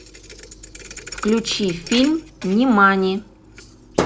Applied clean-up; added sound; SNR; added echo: none; Thump, thud; 11 dB; none.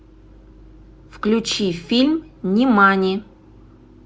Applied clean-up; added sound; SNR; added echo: none; none; none; none.